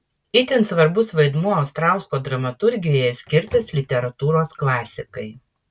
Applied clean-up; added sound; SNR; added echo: none; Microwave oven; 19 dB; none.